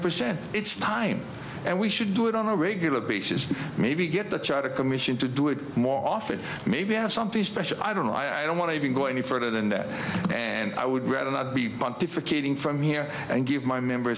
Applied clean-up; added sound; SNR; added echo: none; none; none; none.